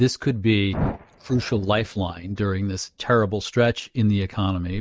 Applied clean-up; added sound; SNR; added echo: neural mask model RNNoise.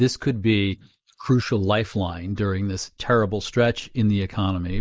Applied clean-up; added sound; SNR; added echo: neural mask model Resemble Enhance denoiser.